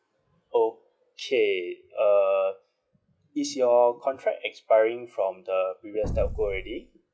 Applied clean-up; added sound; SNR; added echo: classical method log-MMSE.